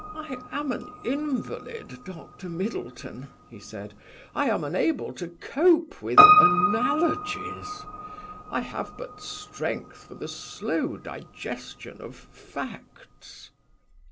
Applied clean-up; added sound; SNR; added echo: none; Piano; -1 dB; none.